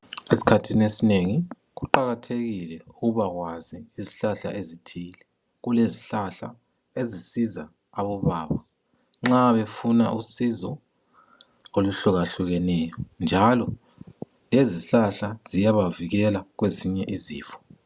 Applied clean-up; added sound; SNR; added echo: none; none; none; none.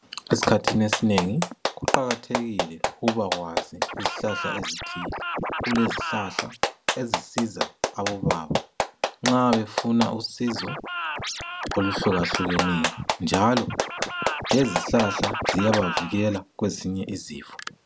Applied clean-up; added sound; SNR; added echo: none; Clapping + Scratching (performance technique); 3 dB; none.